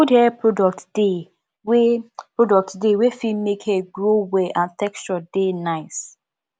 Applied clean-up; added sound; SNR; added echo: none; none; none; none.